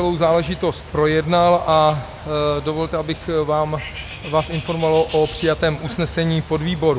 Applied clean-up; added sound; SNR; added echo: none; Bird; 15 dB; none.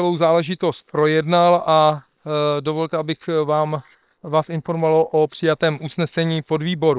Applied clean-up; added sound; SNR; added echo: neural separator model SepFormer WHAM!.